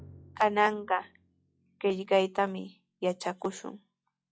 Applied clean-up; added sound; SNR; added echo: classical method log-MMSE.